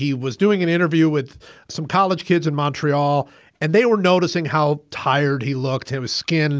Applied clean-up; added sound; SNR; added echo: none; none; none; none.